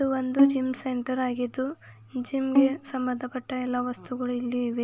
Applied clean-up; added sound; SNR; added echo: none; Bowed string instrument; 2 dB; none.